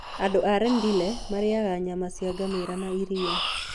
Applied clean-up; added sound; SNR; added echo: none; Breathing; 8 dB; none.